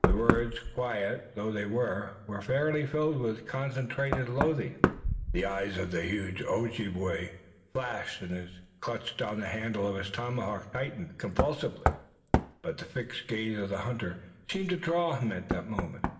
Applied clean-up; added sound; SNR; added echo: none; Knock; 3 dB; reverberation time 0.9 s.